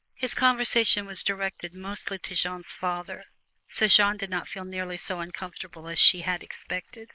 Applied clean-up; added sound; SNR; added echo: neural mask model Resemble Enhance denoiser.